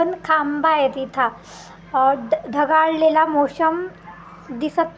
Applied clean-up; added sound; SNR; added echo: none; none; none; none.